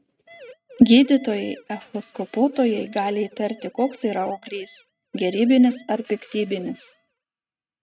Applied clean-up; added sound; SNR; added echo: neural mask model RNNoise.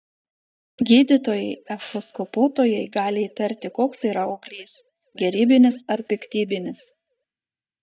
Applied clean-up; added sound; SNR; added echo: neural mask model DeepFilterNet 3.